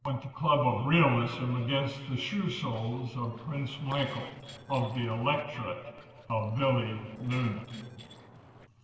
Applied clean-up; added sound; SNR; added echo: neural separator model SepFormer DNS4.